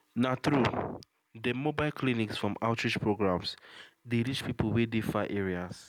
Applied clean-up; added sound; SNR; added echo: none; none; none; none.